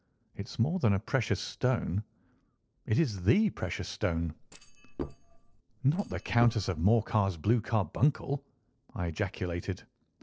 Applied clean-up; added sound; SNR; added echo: neural separator model SepFormer DNS4.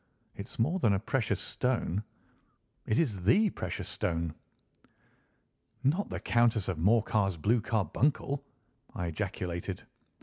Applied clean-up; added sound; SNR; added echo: none; none; none; none.